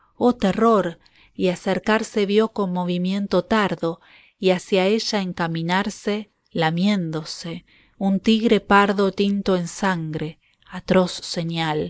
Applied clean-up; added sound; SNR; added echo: neural mask model Resemble Enhance denoiser.